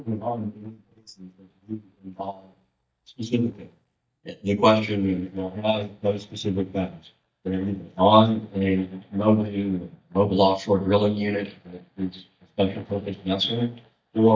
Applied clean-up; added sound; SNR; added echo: neural mask model DeepFilterNet 3.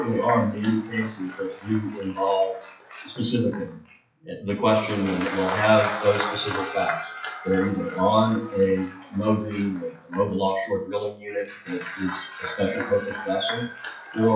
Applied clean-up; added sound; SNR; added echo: classical method WPE with log-MMSE.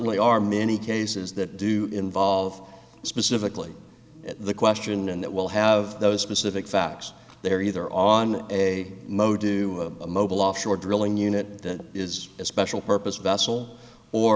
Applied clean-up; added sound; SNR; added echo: none; none; none; none.